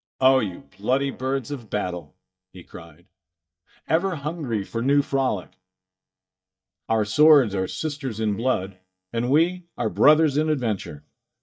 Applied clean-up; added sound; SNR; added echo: neural mask model DeepFilterNet 3.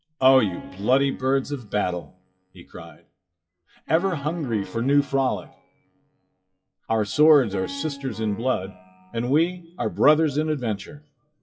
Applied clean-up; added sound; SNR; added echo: classical method WPE with log-MMSE.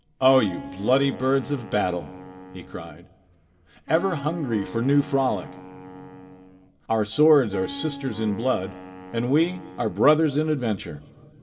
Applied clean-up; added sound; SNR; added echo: none; Wind instrument, woodwind instrument; 16 dB; reverberation time 3.0 s.